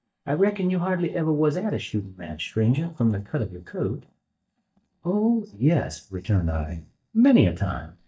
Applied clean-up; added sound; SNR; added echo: neural mask model DeepFilterNet 3.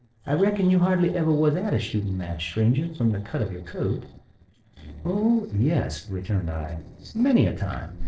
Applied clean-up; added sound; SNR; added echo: neural separator model SepFormer DNS4.